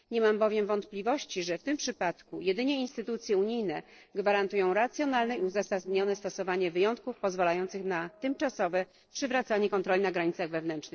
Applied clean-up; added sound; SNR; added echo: neural separator model SepFormer DNS4.